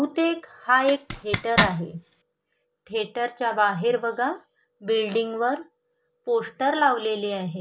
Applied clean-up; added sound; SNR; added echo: none; Zipper (clothing); 2 dB; none.